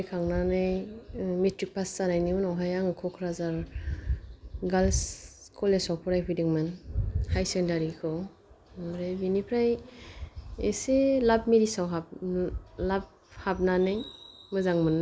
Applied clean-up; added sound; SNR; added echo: none; none; none; none.